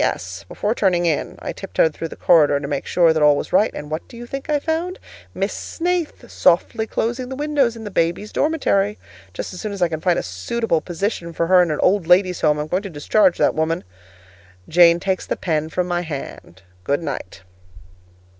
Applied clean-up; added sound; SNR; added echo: none; none; none; none.